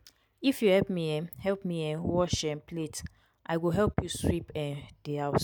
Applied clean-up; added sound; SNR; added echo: none; none; none; none.